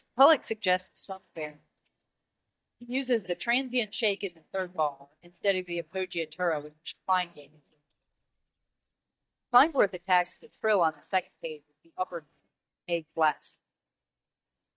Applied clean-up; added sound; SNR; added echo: neural mask model DeepFilterNet 3.